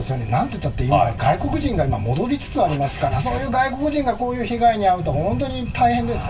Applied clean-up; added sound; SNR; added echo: none; Thunder / Bicycle; 9 dB; reverberation time 0.2 s.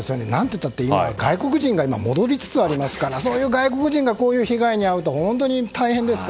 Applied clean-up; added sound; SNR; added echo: none; none; none; none.